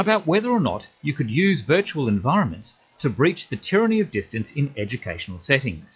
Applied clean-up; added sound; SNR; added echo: classical method log-MMSE.